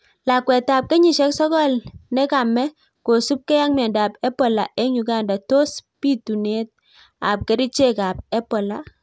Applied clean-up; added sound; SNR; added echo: none; none; none; none.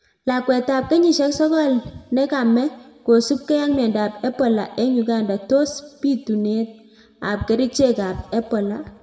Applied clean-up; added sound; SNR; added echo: none; none; none; reverberation time 1.1 s.